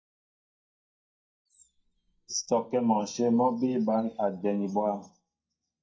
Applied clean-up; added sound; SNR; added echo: neural mask model DeepFilterNet 3.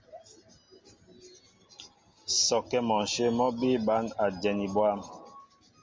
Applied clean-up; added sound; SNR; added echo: none; none; none; none.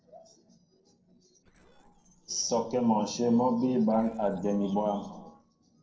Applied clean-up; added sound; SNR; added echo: neural separator model SepFormer DNS4.